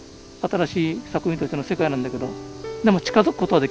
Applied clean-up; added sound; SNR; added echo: none; none; none; none.